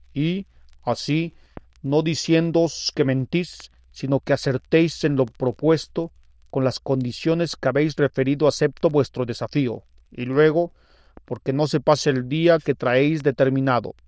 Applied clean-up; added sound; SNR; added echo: neural diffusion model UNIVERSE++.